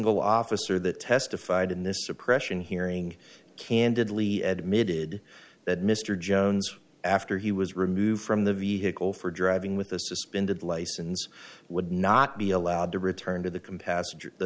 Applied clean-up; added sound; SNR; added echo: none; none; none; none.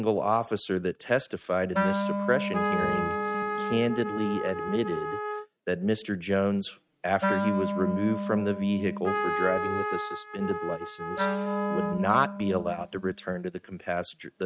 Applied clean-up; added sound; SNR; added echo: neural mask model RNNoise.